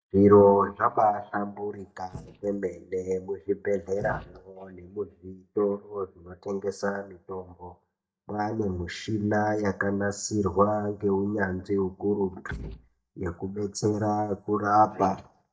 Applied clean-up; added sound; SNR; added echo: neural mask model DeepFilterNet 3.